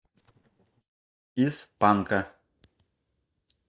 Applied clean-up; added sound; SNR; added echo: neural mask model DeepFilterNet 3.